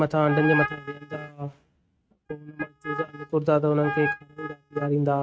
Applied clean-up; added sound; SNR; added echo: neural mask model RNNoise.